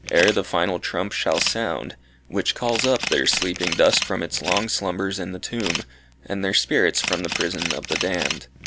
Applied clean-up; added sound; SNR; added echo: none; Camera; 7 dB; none.